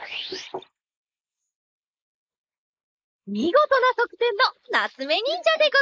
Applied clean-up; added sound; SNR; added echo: neural mask model Resemble Enhance denoiser.